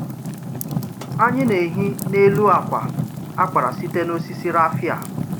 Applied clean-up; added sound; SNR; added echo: none; Fire; 6 dB; none.